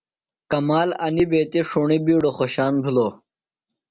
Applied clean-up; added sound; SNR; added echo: none; none; none; none.